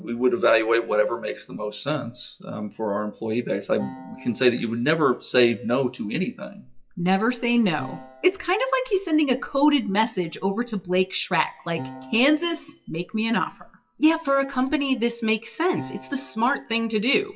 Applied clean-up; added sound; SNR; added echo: classical method WPE with log-MMSE.